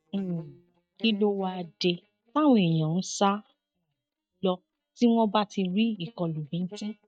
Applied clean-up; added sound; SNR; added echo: neural mask model DeepFilterNet 3.